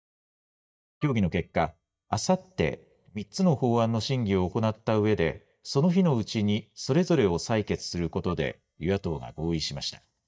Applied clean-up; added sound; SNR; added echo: neural mask model DeepFilterNet 3.